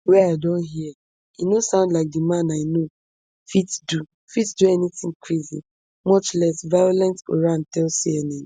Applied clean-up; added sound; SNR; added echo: none; none; none; none.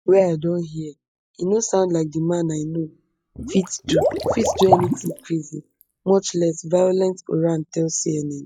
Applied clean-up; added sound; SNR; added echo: classical method log-MMSE.